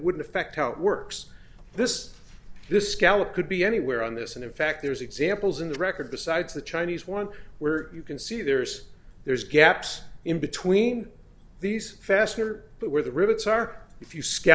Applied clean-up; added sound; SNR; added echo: none; none; none; none.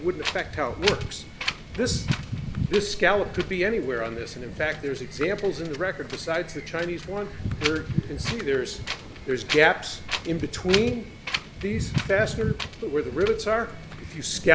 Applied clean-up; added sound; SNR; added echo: none; Wind; 6 dB; none.